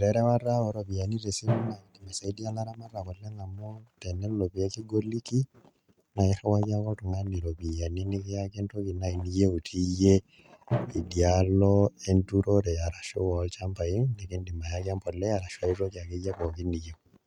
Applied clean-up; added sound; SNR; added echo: neural mask model RNNoise.